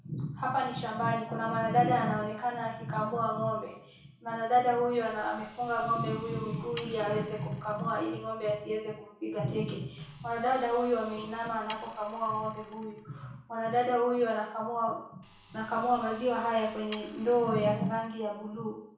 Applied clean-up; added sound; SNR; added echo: none; Sawing; 18 dB; reverberation time 0.5 s.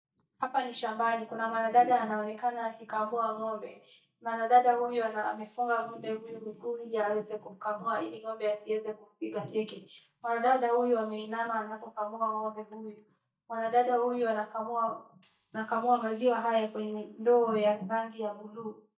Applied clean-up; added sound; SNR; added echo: neural mask model DeepFilterNet 3.